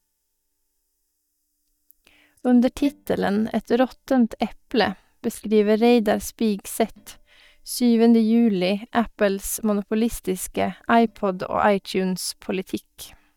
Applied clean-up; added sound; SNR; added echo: neural mask model DeepFilterNet 3.